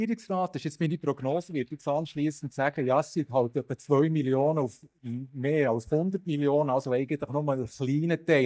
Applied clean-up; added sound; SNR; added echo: neural mask model DeepFilterNet 3.